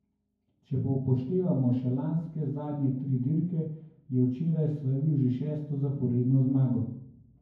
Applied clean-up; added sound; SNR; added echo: none; none; none; reverberation time 0.9 s.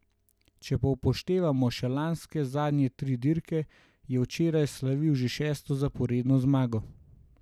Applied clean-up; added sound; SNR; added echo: none; none; none; none.